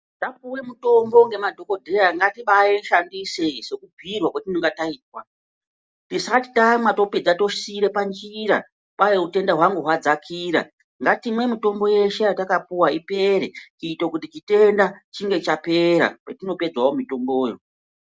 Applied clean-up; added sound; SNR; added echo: none; none; none; none.